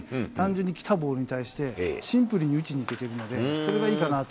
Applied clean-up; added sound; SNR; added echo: none; none; none; none.